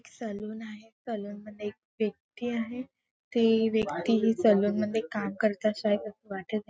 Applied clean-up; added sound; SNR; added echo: none; none; none; none.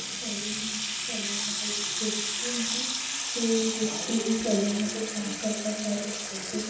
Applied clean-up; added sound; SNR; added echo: none; Sink (filling or washing) / Water tap, faucet; 0 dB; reverberation time 0.8 s.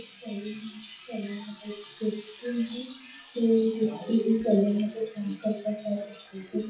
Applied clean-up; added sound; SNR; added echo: classical method WPE with log-MMSE.